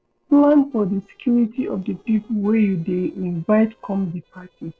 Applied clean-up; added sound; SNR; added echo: neural separator model SepFormer DNS4.